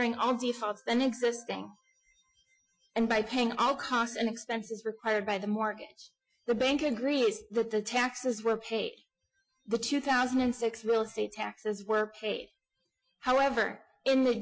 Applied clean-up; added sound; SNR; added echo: classical method Wiener filter.